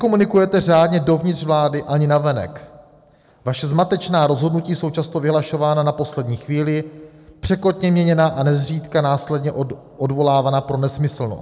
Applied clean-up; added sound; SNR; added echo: none; none; none; none.